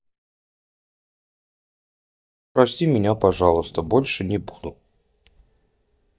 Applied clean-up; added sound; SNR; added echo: neural mask model DeepFilterNet 3.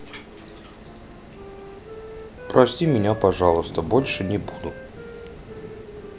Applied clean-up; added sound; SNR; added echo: none; Wind instrument, woodwind instrument + Thunder / Rain; 14 dB; none.